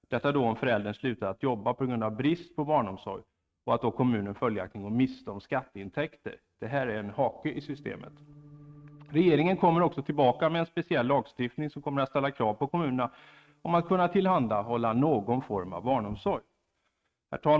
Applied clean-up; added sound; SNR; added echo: neural mask model RNNoise.